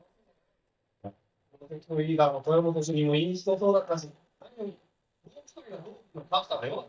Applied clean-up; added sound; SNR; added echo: neural mask model DeepFilterNet 3.